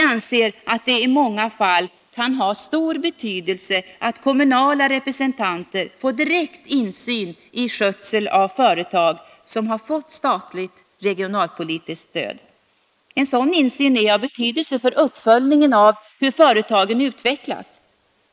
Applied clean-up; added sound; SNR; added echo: neural mask model Resemble Enhance denoiser.